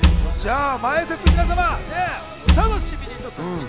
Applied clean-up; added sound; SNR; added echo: none; Wood; -4 dB; none.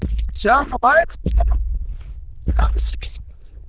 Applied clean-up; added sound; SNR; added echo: neural diffusion model UNIVERSE++.